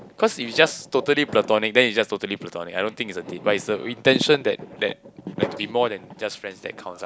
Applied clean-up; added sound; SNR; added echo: none; none; none; none.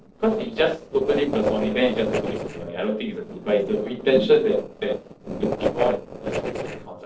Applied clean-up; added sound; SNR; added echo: neural separator model SepFormer DNS4.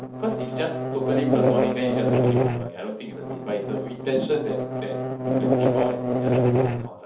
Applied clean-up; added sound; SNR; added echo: none; Buzz; -5 dB; reverberation time 0.6 s.